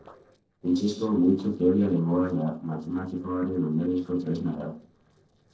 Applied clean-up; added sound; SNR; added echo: neural separator model SepFormer DNS4.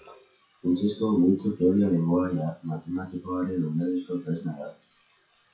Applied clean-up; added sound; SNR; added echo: classical method WPE with log-MMSE.